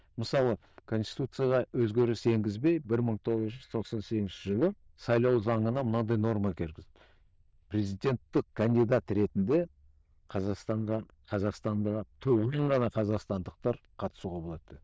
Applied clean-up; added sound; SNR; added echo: neural diffusion model UNIVERSE++.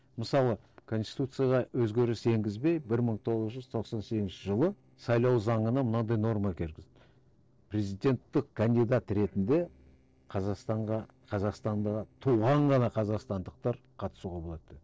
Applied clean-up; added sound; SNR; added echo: neural separator model SepFormer DNS4.